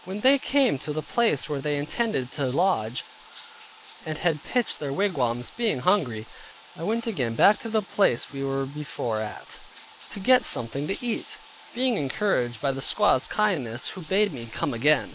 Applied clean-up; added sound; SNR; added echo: none; Bathtub (filling or washing); 16 dB; none.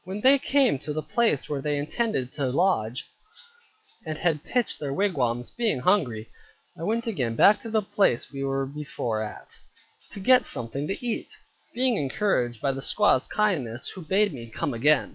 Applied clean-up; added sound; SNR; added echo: classical method log-MMSE.